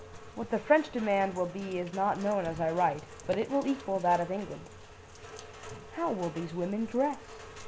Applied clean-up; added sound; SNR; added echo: none; Rain; 16 dB; none.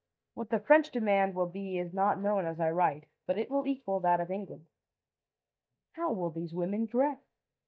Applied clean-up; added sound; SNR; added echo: neural mask model DeepFilterNet 3.